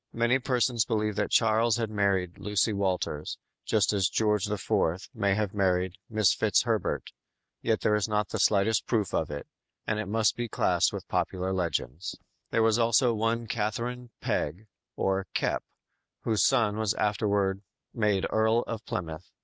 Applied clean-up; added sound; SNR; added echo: none; none; none; none.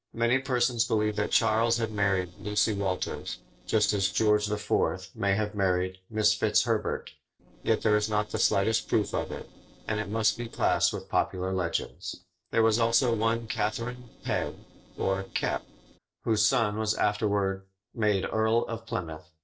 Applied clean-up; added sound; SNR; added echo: neural separator model SepFormer DNS4.